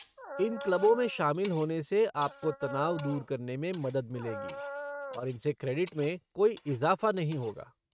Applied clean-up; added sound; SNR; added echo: neural mask model RNNoise.